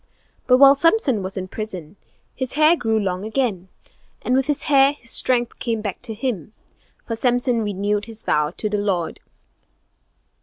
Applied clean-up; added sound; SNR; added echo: none; none; none; none.